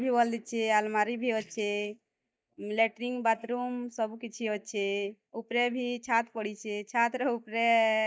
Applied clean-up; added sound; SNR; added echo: neural mask model DeepFilterNet 3.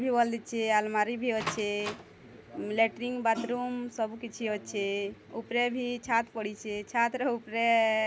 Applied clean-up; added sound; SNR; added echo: none; Door; 12 dB; none.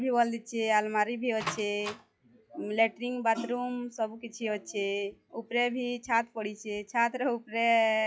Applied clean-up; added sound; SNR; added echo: classical method log-MMSE.